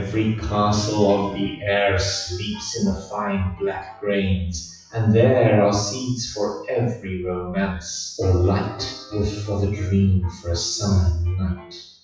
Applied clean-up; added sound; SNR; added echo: classical method WPE with log-MMSE.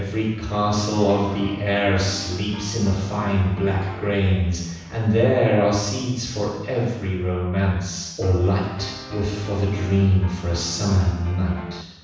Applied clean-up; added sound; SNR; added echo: none; Piano; 15 dB; reverberation time 1.1 s.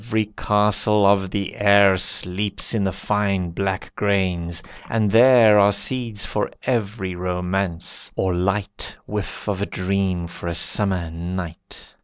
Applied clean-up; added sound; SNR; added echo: none; none; none; none.